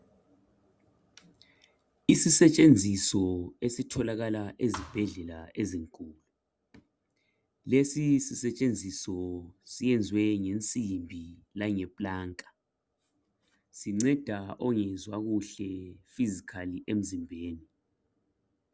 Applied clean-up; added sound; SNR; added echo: none; Thump, thud; 16 dB; none.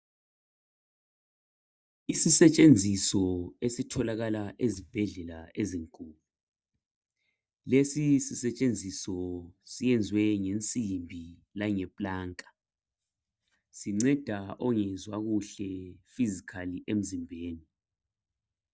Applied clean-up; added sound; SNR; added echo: neural mask model DeepFilterNet 3.